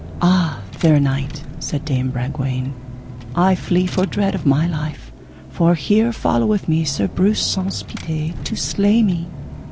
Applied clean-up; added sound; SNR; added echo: none; Engine / Car; 11 dB; none.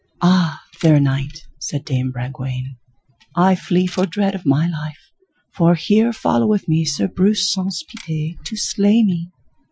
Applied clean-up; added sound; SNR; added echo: classical method Wiener filter.